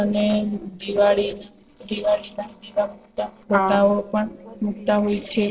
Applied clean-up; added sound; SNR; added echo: neural separator model SepFormer DNS4.